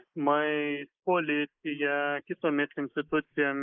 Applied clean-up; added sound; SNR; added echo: neural mask model Resemble Enhance denoiser.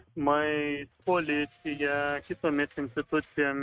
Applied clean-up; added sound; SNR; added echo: neural mask model RNNoise.